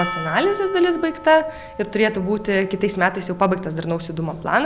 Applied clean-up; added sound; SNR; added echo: none; Percussion; 15 dB; none.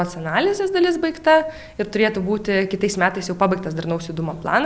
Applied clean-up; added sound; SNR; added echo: none; none; none; none.